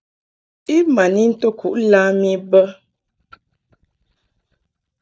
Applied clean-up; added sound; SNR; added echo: neural mask model DeepFilterNet 3.